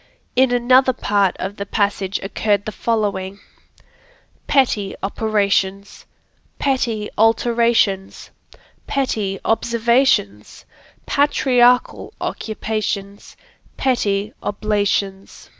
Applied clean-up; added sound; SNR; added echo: none; none; none; none.